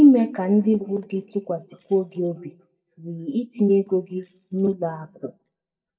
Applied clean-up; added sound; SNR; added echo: neural mask model DeepFilterNet 3.